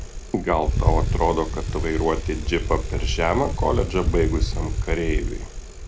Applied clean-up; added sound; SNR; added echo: none; Bicycle; -1 dB; none.